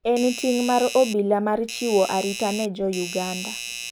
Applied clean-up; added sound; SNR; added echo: none; Doorbell; 10 dB; none.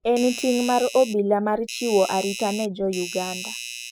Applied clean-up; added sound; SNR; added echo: classical method spectral subtraction.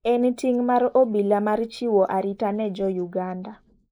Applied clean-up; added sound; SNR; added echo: neural mask model Resemble Enhance denoiser.